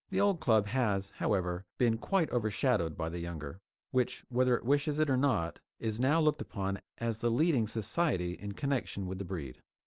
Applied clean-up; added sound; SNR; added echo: none; none; none; none.